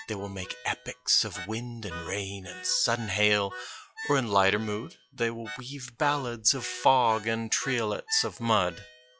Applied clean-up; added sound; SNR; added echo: classical method log-MMSE.